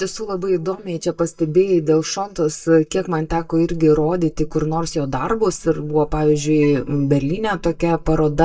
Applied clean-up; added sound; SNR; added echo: neural mask model DeepFilterNet 3.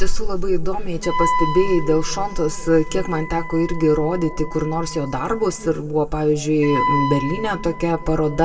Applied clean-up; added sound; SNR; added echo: none; Wind instrument, woodwind instrument; 10 dB; reverberation time 1.3 s.